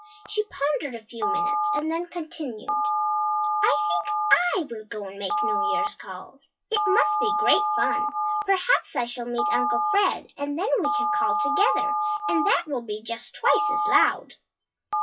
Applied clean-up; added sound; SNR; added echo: classical method WPE with log-MMSE.